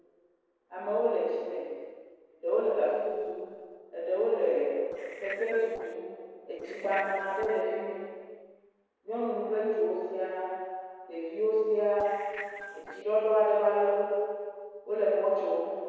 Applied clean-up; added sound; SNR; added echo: neural separator model SepFormer DNS4.